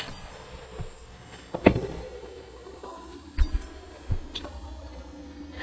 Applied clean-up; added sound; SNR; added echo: neural mask model DeepFilterNet 3.